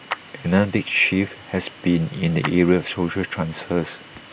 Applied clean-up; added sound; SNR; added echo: none; Clapping; 16 dB; none.